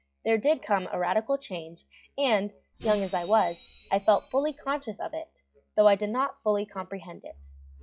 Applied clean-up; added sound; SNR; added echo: classical method log-MMSE.